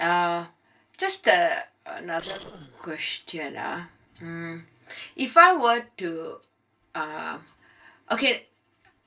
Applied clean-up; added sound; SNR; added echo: neural separator model SepFormer DNS4.